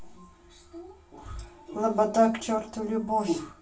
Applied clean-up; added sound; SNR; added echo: none; none; none; reverberation time 0.3 s.